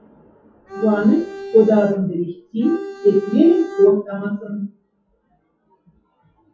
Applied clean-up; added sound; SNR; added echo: classical method WPE with log-MMSE.